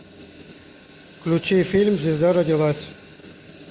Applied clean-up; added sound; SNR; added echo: none; none; none; none.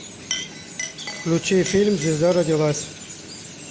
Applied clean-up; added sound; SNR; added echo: none; Chink, clink + Chirp, tweet; 11 dB; none.